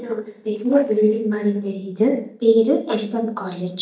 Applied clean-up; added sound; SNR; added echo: neural mask model DeepFilterNet 3.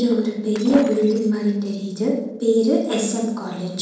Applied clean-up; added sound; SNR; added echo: neural separator model SepFormer DNS4.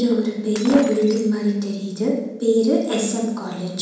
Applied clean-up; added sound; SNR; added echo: none; Shatter; 15 dB; reverberation time 1.0 s.